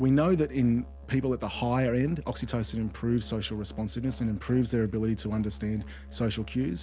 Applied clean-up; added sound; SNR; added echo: none; Musical instrument; 15 dB; none.